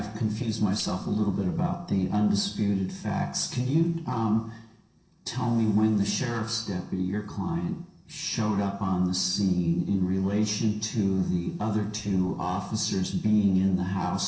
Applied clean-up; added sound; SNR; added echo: neural separator model SepFormer DNS4.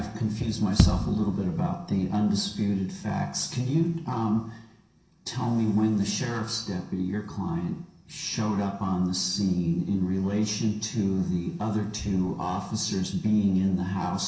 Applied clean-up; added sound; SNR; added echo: none; Bass drum; 0 dB; reverberation time 0.7 s.